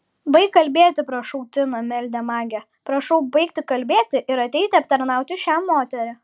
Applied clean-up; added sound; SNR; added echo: none; none; none; none.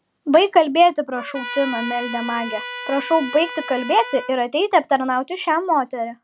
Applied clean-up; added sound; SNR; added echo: none; Trumpet; 12 dB; none.